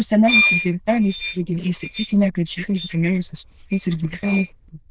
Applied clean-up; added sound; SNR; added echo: neural diffusion model UNIVERSE++.